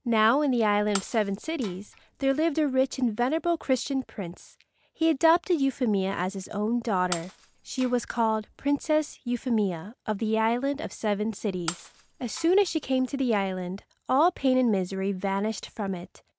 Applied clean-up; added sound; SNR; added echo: none; Shatter; 17 dB; none.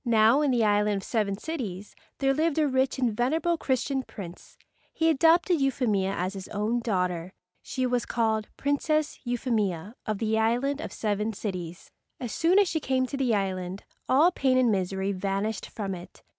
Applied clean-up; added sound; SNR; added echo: none; none; none; none.